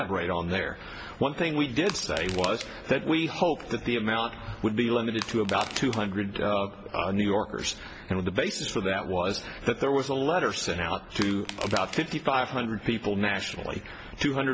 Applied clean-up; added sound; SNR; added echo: none; Crushing; 13 dB; none.